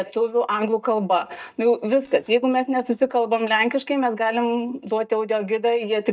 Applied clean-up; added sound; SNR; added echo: neural mask model DeepFilterNet 3.